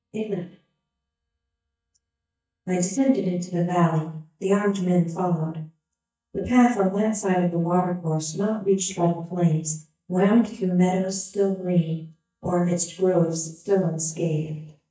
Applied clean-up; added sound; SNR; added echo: neural mask model DeepFilterNet 3.